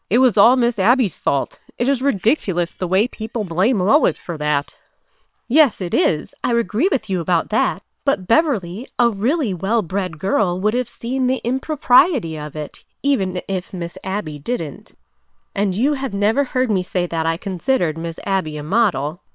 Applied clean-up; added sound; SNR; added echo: neural separator model SepFormer WHAM!.